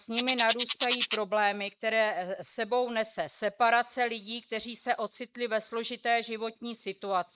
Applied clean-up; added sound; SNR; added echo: neural mask model Resemble Enhance denoiser.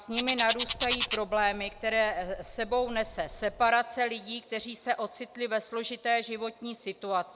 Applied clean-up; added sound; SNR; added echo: none; Bird; 7 dB; none.